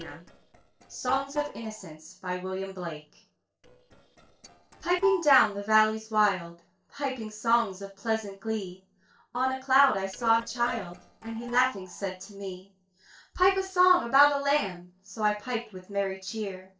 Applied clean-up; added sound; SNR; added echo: neural separator model SepFormer DNS4.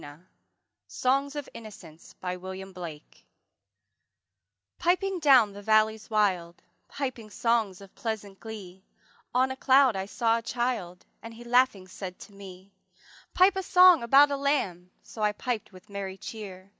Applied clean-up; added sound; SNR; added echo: none; none; none; none.